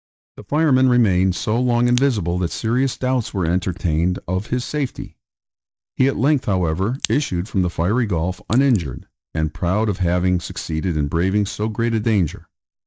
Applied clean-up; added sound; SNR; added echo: neural mask model DeepFilterNet 3.